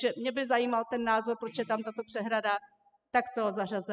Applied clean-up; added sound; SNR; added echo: classical method spectral subtraction.